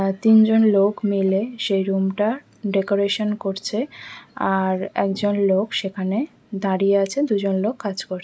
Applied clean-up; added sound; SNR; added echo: none; none; none; none.